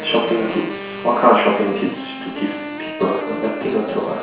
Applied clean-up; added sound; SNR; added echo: none; Wind instrument, woodwind instrument; 11 dB; reverberation time 0.7 s.